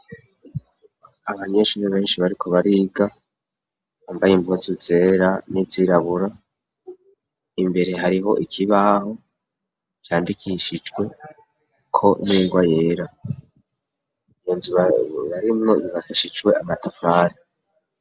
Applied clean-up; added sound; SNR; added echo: none; none; none; none.